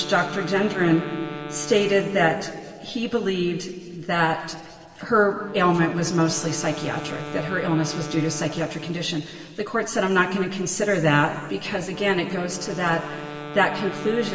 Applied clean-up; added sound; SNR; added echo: none; Wind instrument, woodwind instrument; 14 dB; reverberation time 2.8 s.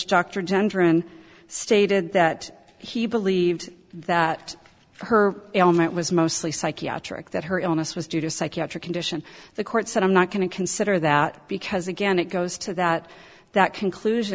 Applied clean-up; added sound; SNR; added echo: none; none; none; none.